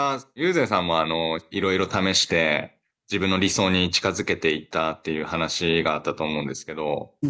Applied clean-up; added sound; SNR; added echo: none; none; none; none.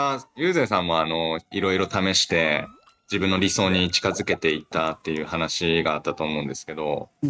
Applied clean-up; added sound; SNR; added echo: neural mask model RNNoise.